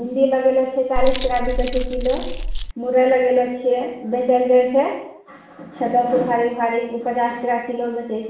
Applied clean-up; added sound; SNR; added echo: none; Keys jangling; 2 dB; reverberation time 0.6 s.